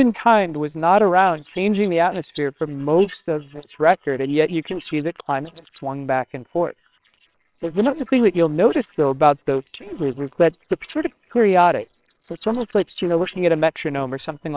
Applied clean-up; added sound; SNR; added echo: neural separator model SepFormer WHAMR!.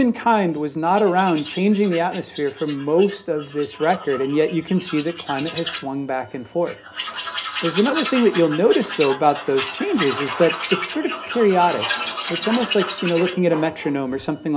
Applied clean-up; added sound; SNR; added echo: none; Tools; 10 dB; reverberation time 0.3 s.